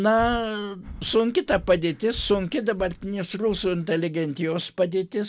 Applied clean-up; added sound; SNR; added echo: none; Breathing; 17 dB; none.